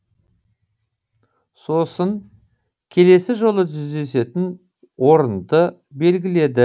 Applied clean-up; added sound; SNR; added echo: none; none; none; none.